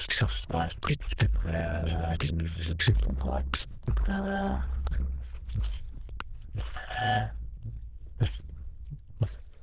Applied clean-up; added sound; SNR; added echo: neural diffusion model UNIVERSE++.